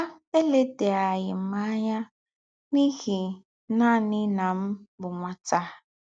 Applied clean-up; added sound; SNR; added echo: none; none; none; none.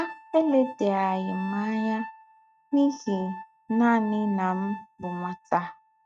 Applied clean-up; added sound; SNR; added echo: neural mask model RNNoise.